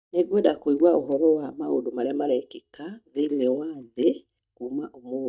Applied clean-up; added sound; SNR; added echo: neural mask model DeepFilterNet 3.